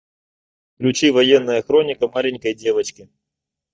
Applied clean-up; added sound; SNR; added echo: neural mask model DeepFilterNet 3.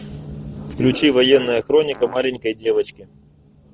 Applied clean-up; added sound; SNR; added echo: none; Fart; 17 dB; none.